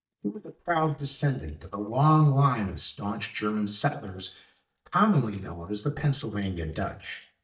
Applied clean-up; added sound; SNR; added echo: neural mask model DeepFilterNet 3.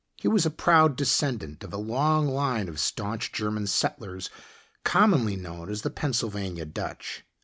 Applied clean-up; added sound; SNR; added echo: none; none; none; none.